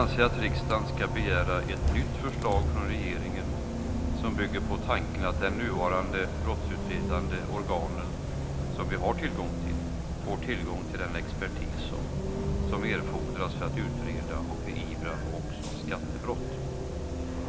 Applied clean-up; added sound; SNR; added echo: none; Bus; -3 dB; none.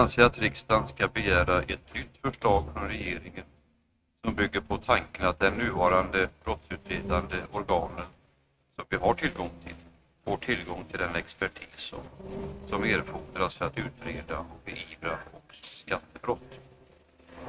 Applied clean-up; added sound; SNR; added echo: neural mask model RNNoise.